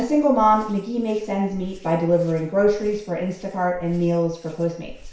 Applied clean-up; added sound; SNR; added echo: none; Hands; 20 dB; reverberation time 0.6 s.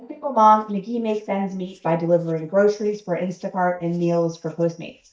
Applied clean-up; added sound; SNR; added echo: neural mask model DeepFilterNet 3.